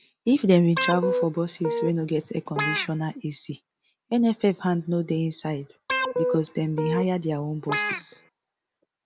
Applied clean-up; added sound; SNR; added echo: none; Guitar; 3 dB; none.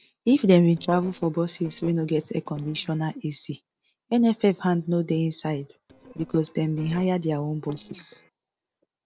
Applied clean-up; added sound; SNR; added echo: neural separator model SepFormer DNS4.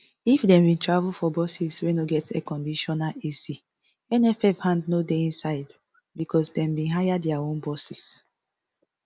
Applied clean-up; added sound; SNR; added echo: none; none; none; none.